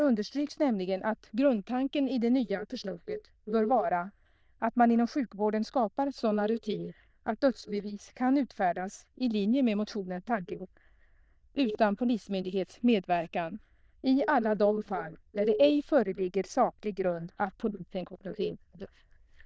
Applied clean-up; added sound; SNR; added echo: neural diffusion model UNIVERSE++.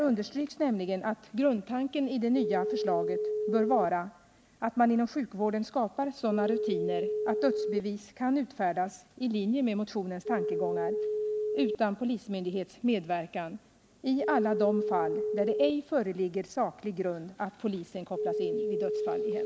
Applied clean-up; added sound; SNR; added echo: none; Telephone; 4 dB; none.